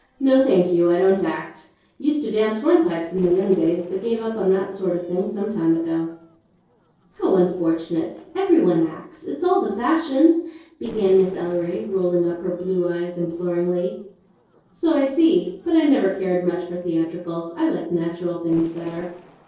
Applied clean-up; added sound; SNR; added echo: neural separator model SepFormer DNS4.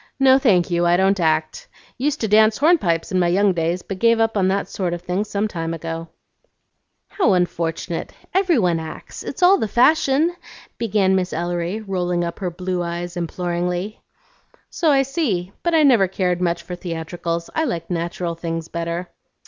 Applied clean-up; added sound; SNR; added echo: none; none; none; none.